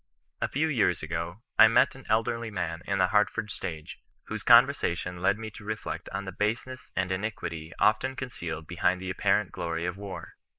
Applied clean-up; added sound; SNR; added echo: neural mask model Resemble Enhance denoiser.